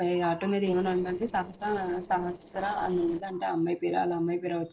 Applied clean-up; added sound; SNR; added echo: neural separator model SepFormer DNS4.